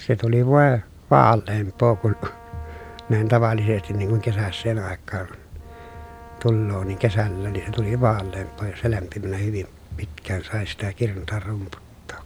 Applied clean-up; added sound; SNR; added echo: none; Car passing by / Idling / Accelerating, revving, vroom + Brass instrument; 20 dB; none.